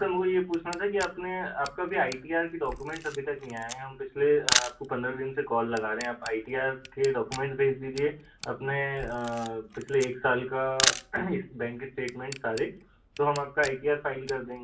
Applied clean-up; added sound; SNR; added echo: none; Camera; 8 dB; reverberation time 0.3 s.